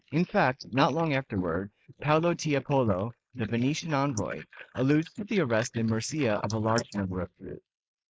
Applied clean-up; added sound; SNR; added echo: neural mask model Resemble Enhance denoiser.